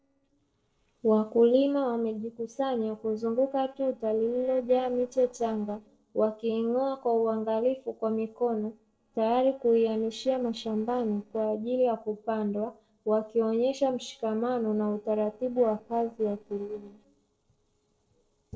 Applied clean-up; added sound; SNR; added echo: neural separator model SepFormer DNS4.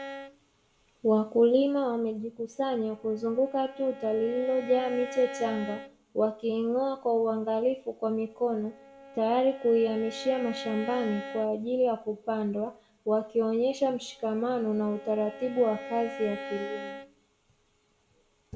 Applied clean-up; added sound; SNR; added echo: none; Bowed string instrument; 15 dB; reverberation time 0.4 s.